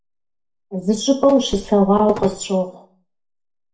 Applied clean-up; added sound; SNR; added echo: neural separator model SepFormer DNS4.